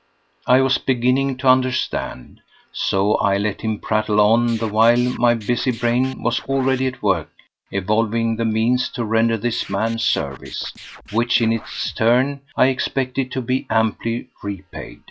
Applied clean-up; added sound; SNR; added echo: none; Scratching (performance technique); 19 dB; none.